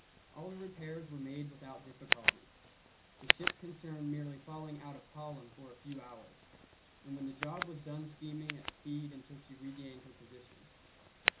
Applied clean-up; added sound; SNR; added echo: none; Tick; -5 dB; reverberation time 0.3 s.